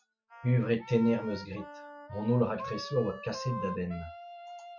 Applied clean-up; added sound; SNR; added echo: classical method Wiener filter.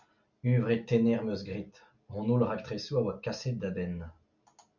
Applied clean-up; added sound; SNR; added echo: none; none; none; none.